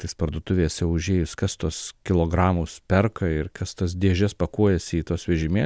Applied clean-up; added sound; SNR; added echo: none; none; none; none.